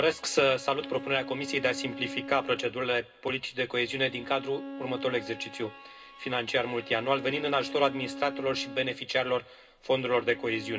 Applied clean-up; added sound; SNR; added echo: none; Bowed string instrument; 13 dB; reverberation time 0.2 s.